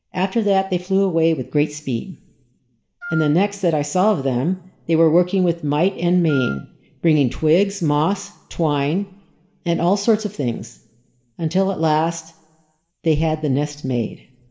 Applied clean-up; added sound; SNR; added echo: none; Wind instrument, woodwind instrument; 12 dB; reverberation time 0.6 s.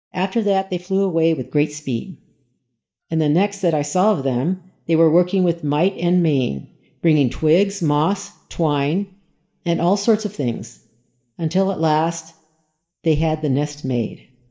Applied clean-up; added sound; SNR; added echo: neural mask model DeepFilterNet 3.